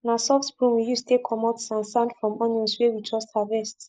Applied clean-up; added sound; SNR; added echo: neural mask model Resemble Enhance denoiser.